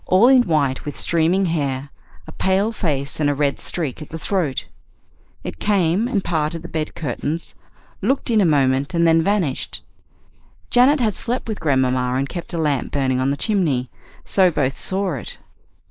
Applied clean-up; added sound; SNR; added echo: neural mask model Resemble Enhance denoiser.